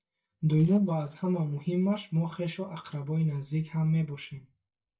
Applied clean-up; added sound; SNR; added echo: neural mask model DeepFilterNet 3.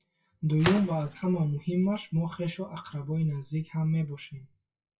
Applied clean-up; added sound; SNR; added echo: classical method WPE with log-MMSE.